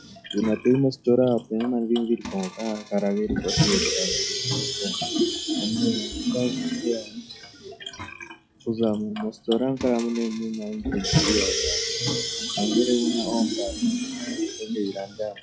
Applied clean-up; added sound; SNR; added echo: classical method log-MMSE.